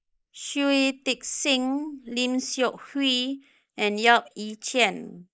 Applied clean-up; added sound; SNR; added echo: neural mask model Resemble Enhance denoiser.